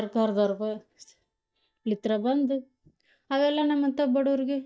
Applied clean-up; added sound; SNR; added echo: neural mask model DeepFilterNet 3.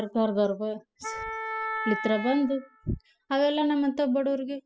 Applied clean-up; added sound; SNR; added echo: classical method spectral subtraction.